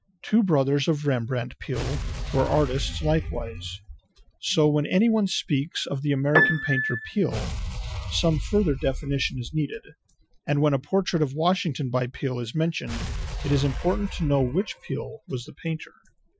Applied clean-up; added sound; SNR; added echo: classical method Wiener filter.